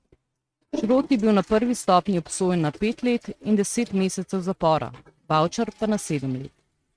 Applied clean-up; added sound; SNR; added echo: neural mask model RNNoise.